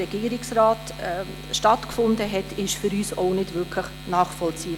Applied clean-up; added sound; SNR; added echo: none; none; none; none.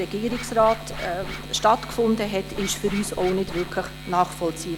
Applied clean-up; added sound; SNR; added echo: none; Scratching (performance technique); 14 dB; none.